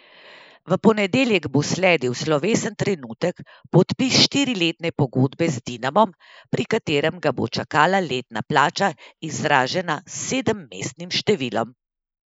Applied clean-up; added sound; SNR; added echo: neural mask model Resemble Enhance denoiser.